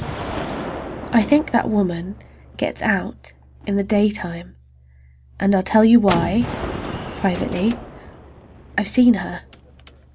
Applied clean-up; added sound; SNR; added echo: none; Gunshot, gunfire; 11 dB; none.